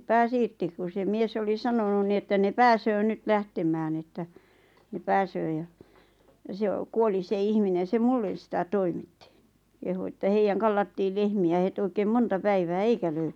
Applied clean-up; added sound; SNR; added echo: none; none; none; none.